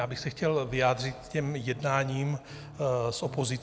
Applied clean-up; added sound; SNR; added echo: none; Piano; 18 dB; none.